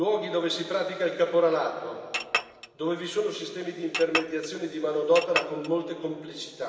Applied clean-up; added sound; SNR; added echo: none; Chink, clink; 6 dB; reverberation time 2.4 s.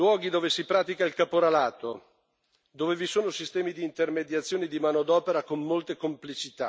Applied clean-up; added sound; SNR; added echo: none; none; none; none.